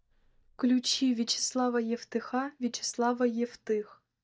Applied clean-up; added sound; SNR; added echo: neural mask model DeepFilterNet 3.